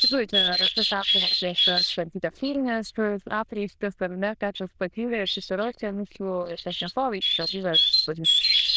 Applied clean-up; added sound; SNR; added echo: neural diffusion model UNIVERSE++.